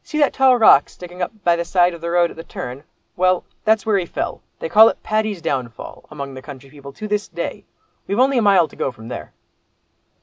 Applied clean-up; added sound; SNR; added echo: none; none; none; none.